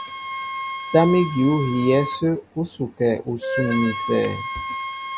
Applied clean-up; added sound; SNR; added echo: none; Wind instrument, woodwind instrument; 8 dB; none.